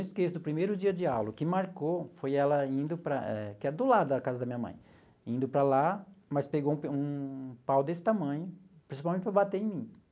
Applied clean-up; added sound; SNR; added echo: none; none; none; none.